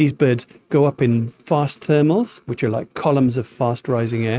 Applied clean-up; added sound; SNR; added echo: neural mask model RNNoise.